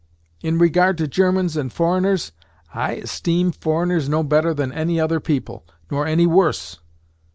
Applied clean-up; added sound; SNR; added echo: none; none; none; none.